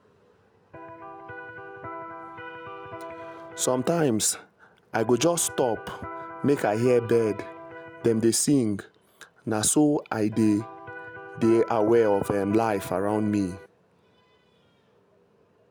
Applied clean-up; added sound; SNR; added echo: none; Electric guitar; 14 dB; none.